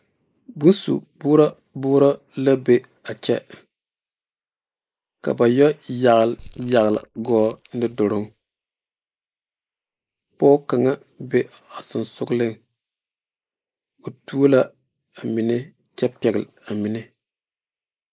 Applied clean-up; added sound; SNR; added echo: neural mask model Resemble Enhance denoiser.